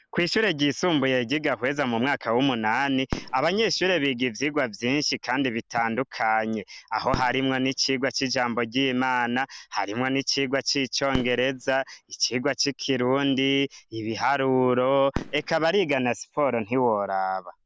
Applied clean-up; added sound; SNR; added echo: none; Fireworks; 18 dB; none.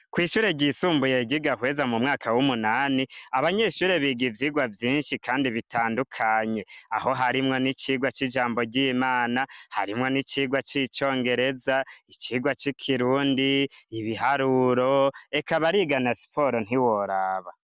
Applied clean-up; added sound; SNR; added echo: none; none; none; none.